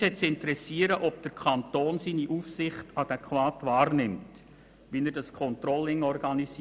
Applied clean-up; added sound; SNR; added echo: none; none; none; none.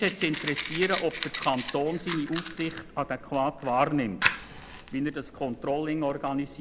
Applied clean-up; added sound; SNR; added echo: none; Fire; 8 dB; none.